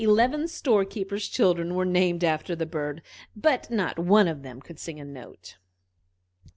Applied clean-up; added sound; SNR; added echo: none; none; none; none.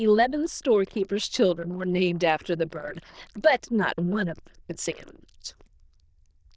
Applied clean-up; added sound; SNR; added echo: neural diffusion model UNIVERSE++.